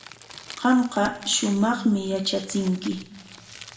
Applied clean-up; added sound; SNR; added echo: none; Crumpling, crinkling; 19 dB; reverberation time 0.5 s.